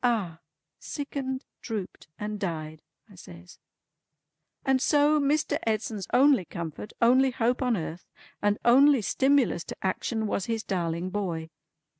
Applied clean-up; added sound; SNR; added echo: none; none; none; none.